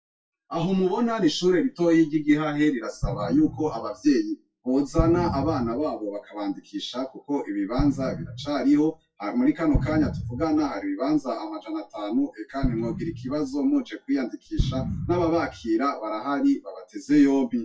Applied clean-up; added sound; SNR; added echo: classical method WPE with log-MMSE.